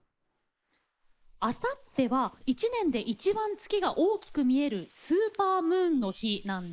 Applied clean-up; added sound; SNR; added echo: neural mask model Resemble Enhance denoiser.